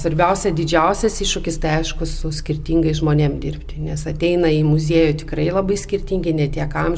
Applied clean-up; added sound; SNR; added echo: none; none; none; none.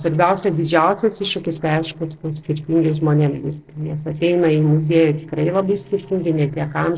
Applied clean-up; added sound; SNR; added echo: neural separator model SepFormer DNS4.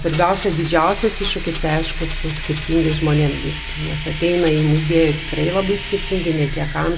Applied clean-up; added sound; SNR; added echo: none; Domestic sounds, home sounds; 9 dB; none.